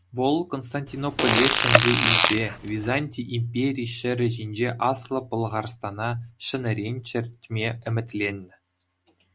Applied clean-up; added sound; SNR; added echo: none; Fart; -4 dB; none.